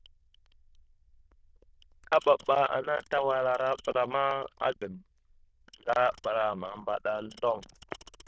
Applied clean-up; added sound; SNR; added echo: neural diffusion model UNIVERSE++.